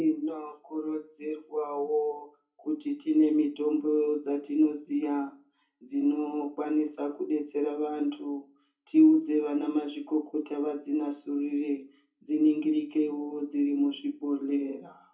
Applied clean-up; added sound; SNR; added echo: none; none; none; reverberation time 0.3 s.